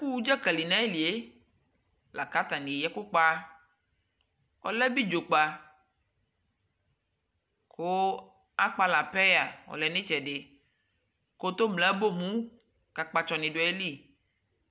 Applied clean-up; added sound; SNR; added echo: none; none; none; none.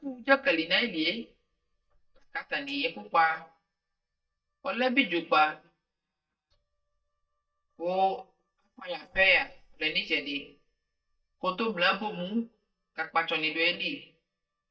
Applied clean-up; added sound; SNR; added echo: neural mask model DeepFilterNet 3.